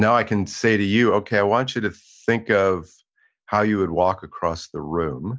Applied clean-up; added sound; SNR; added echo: none; none; none; none.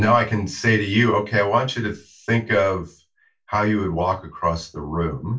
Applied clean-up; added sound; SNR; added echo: none; none; none; reverberation time 0.2 s.